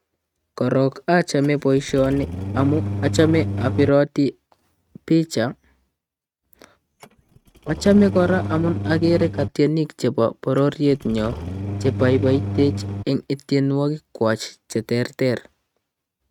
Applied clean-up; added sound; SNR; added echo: neural mask model RNNoise.